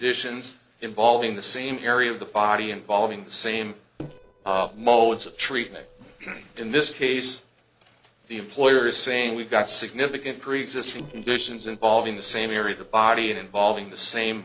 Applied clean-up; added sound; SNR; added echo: neural separator model SepFormer DNS4.